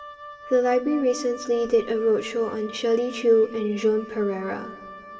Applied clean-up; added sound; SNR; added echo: none; Wind instrument, woodwind instrument; 17 dB; reverberation time 2.9 s.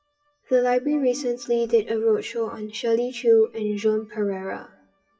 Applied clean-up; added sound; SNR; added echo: classical method WPE with log-MMSE.